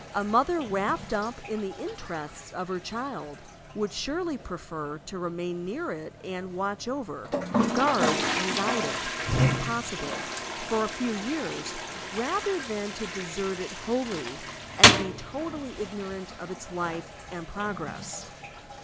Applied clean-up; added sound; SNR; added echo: none; Toilet flush; -1 dB; none.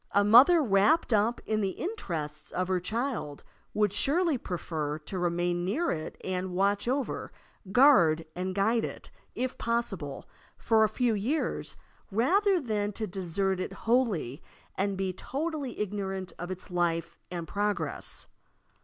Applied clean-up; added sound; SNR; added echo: none; none; none; none.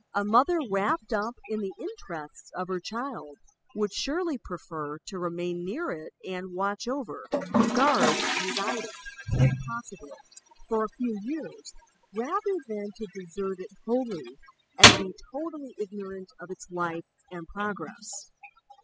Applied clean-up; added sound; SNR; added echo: classical method spectral subtraction.